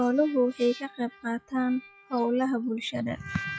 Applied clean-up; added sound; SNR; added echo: classical method log-MMSE.